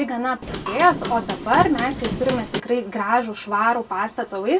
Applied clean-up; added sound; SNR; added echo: none; Hammer / Wood; 7 dB; reverberation time 0.1 s.